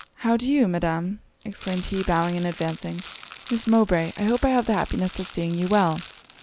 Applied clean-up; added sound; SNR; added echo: none; Rattle; 16 dB; none.